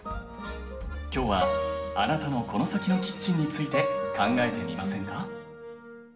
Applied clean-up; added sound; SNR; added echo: none; Acoustic guitar; 5 dB; reverberation time 0.7 s.